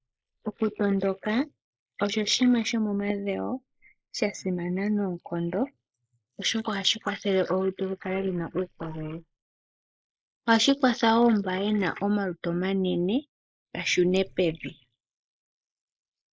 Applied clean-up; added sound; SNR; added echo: neural mask model Resemble Enhance denoiser.